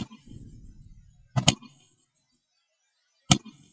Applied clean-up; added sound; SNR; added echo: classical method WPE with log-MMSE.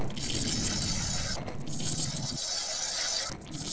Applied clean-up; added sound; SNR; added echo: neural separator model SepFormer DNS4.